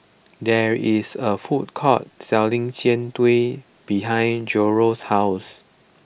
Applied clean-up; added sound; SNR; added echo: none; none; none; none.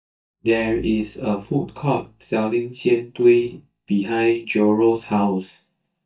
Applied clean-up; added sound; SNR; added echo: neural mask model DeepFilterNet 3.